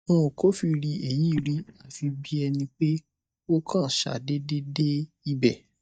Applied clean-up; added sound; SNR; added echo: neural mask model DeepFilterNet 3.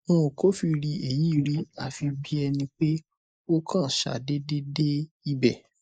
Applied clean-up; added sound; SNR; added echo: neural mask model Resemble Enhance denoiser.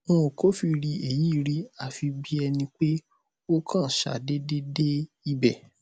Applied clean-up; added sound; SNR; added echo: none; none; none; none.